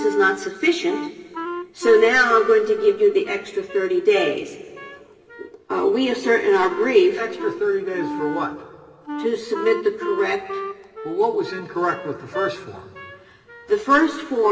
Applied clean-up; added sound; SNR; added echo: none; Wind instrument, woodwind instrument; 12 dB; reverberation time 2.0 s.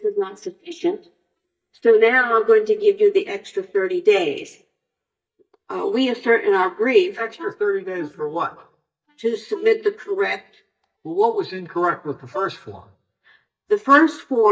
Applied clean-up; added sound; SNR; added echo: neural mask model DeepFilterNet 3.